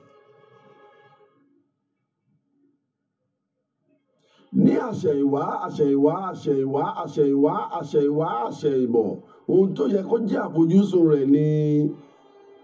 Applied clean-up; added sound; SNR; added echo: none; none; none; reverberation time 0.3 s.